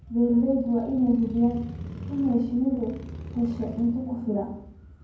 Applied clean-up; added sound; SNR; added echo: none; Motorcycle; 13 dB; reverberation time 0.9 s.